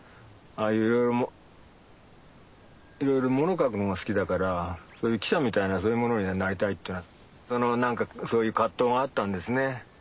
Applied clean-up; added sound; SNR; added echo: none; none; none; none.